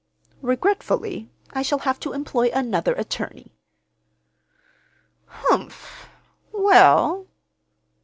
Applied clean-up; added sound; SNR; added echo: none; none; none; none.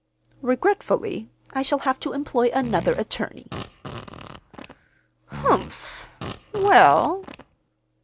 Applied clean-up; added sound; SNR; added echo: none; Fart; 14 dB; none.